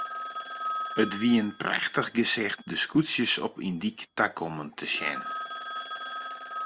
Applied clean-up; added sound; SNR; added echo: none; Telephone; 9 dB; none.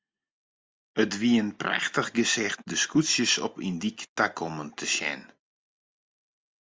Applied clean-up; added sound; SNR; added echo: none; none; none; none.